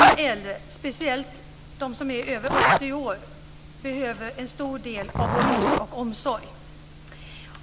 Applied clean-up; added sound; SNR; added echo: none; Zipper (clothing); -4 dB; none.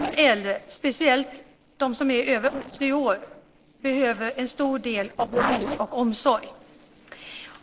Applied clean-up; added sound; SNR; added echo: neural separator model SepFormer DNS4.